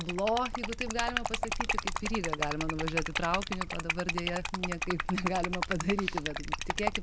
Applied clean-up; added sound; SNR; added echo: none; Liquid; 0 dB; none.